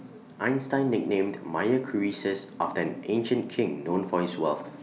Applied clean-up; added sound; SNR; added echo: none; none; none; none.